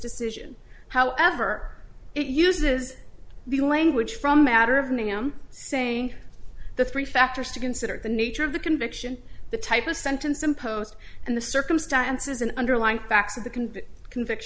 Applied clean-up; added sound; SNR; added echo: none; none; none; none.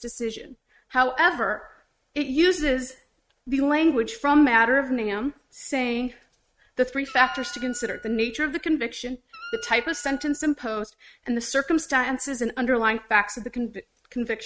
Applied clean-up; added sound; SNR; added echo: neural mask model RNNoise.